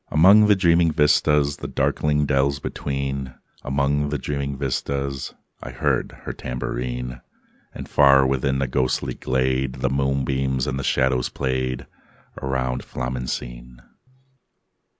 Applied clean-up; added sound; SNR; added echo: none; none; none; none.